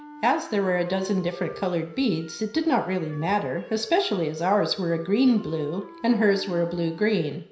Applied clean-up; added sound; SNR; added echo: none; Wind instrument, woodwind instrument; 20 dB; reverberation time 0.5 s.